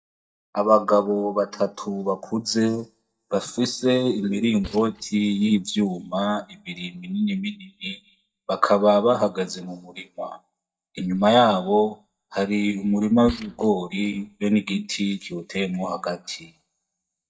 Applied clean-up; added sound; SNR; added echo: neural mask model DeepFilterNet 3.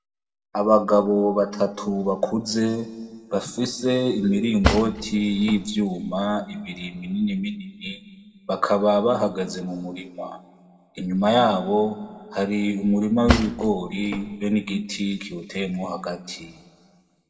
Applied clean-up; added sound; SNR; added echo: none; Cutlery, silverware / Drawer open or close; 2 dB; reverberation time 1.5 s.